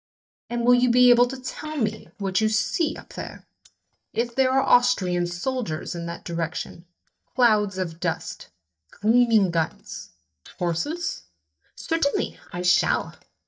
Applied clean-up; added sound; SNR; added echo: neural mask model DeepFilterNet 3.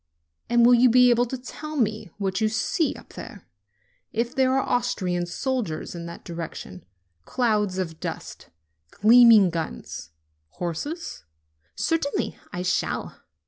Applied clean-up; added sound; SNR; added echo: none; none; none; none.